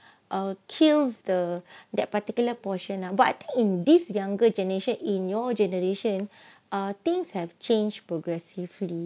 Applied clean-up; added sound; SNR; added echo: none; none; none; none.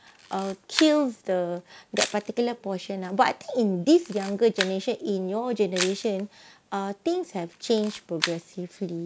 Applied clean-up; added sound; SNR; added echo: none; Camera; 11 dB; none.